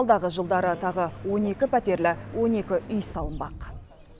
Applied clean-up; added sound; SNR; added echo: none; none; none; none.